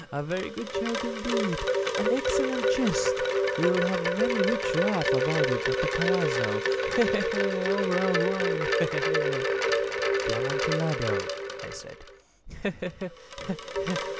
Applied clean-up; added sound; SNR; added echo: none; Wind chime; -4 dB; none.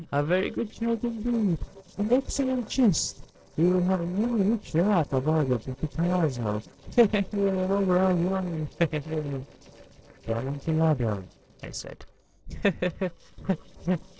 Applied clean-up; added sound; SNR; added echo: neural separator model SepFormer DNS4.